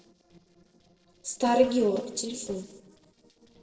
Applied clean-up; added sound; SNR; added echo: neural separator model SepFormer DNS4.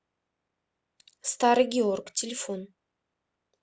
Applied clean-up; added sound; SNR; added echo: none; none; none; none.